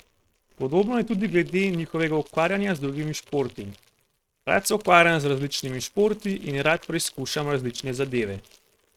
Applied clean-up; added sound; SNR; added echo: neural mask model RNNoise.